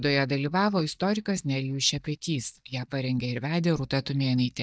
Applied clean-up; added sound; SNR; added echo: neural mask model DeepFilterNet 3.